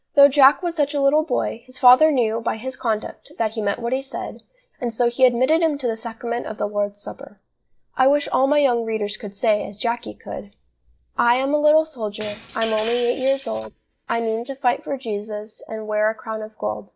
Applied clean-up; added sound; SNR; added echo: neural mask model DeepFilterNet 3.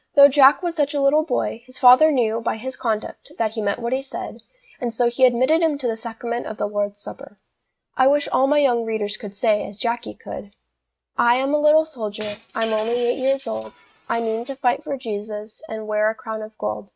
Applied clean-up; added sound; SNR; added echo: neural mask model RNNoise.